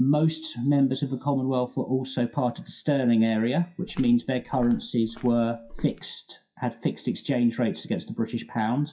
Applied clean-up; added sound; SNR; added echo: classical method WPE with log-MMSE.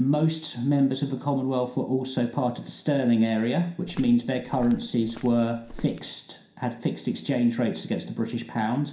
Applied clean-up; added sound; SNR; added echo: none; Walk, footsteps; 18 dB; reverberation time 0.5 s.